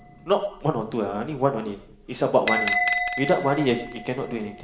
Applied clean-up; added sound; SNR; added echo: none; Bell; 5 dB; reverberation time 0.7 s.